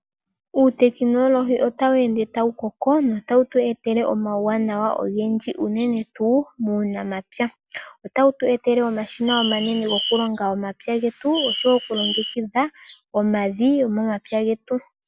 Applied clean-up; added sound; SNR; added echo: none; Bird; 6 dB; none.